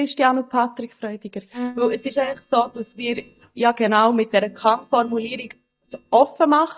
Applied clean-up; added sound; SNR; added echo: neural mask model DeepFilterNet 3.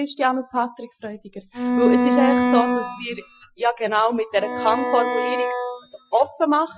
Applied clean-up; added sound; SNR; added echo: classical method Wiener filter.